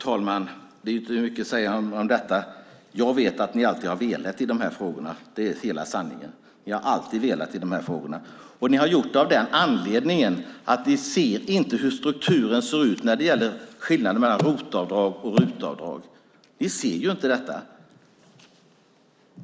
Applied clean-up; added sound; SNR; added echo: none; none; none; none.